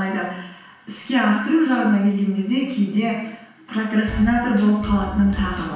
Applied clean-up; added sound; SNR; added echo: none; none; none; reverberation time 0.7 s.